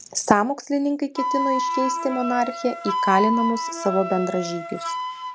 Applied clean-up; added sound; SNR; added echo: none; Wind instrument, woodwind instrument; 4 dB; none.